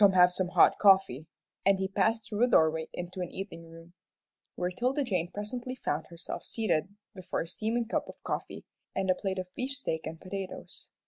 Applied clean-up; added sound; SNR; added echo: none; none; none; none.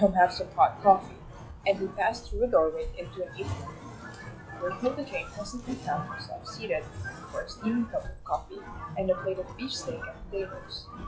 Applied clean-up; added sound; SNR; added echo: classical method log-MMSE.